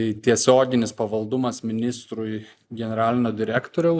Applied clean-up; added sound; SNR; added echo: none; none; none; none.